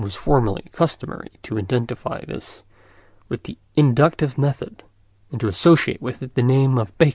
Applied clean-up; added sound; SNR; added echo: none; none; none; none.